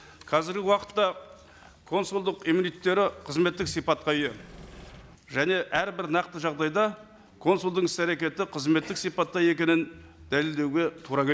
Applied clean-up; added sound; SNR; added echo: none; Engine / Mechanisms; 20 dB; none.